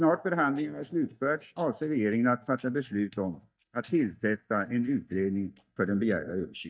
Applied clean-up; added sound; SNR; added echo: neural mask model DeepFilterNet 3.